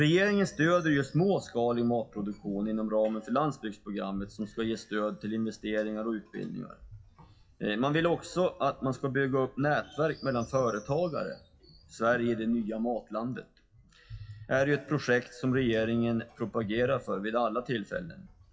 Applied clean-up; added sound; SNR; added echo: classical method WPE with log-MMSE.